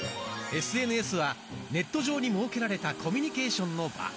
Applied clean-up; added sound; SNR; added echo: none; Hiss; 16 dB; none.